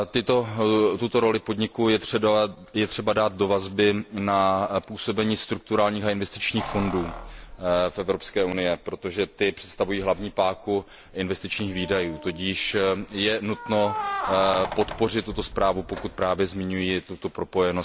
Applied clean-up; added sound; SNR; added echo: none; Keys jangling; 14 dB; none.